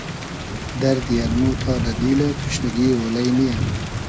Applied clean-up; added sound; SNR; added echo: none; Thunder / Rain; 4 dB; none.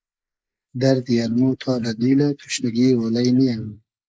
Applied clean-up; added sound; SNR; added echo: neural mask model Resemble Enhance denoiser.